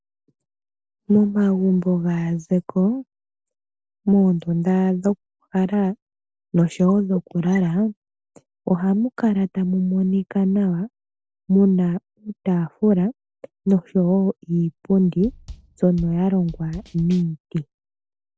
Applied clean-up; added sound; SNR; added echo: neural separator model SepFormer DNS4.